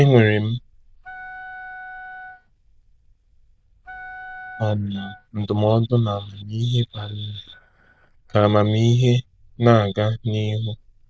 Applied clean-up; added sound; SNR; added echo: neural diffusion model UNIVERSE++.